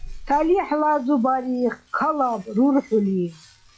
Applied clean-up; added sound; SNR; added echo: classical method log-MMSE.